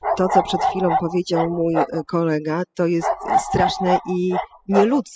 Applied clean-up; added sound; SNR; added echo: classical method spectral subtraction.